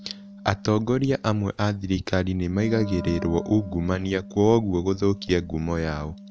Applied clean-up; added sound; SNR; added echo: none; Wind instrument, woodwind instrument; 15 dB; none.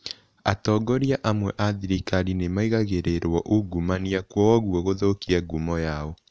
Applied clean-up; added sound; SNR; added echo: none; none; none; none.